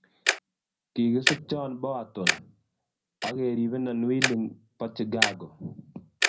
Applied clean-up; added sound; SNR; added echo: none; Tick-tock; 1 dB; reverberation time 0.4 s.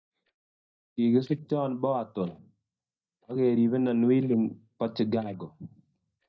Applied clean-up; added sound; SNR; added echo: neural mask model DeepFilterNet 3.